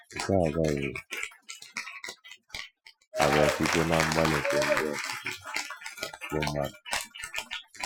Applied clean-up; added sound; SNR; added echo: classical method Wiener filter.